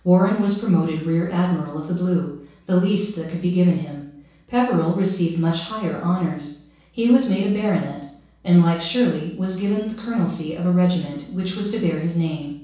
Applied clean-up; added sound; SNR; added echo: none; none; none; reverberation time 0.7 s.